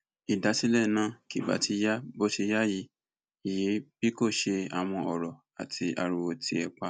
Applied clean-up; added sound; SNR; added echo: none; none; none; none.